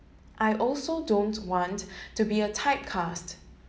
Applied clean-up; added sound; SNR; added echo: none; none; none; none.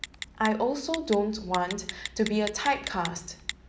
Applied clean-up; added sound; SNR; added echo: none; Telephone; 11 dB; none.